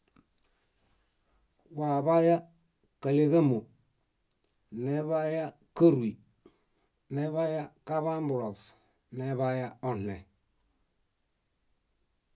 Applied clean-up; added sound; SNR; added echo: none; none; none; none.